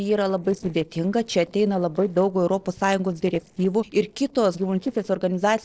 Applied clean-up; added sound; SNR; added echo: neural separator model SepFormer DNS4.